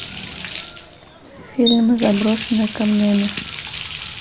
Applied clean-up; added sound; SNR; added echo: none; Water tap, faucet; 7 dB; none.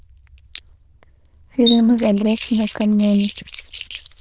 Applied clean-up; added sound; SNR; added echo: neural diffusion model UNIVERSE++.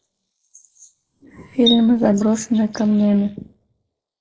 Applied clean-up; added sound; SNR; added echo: neural mask model Resemble Enhance denoiser.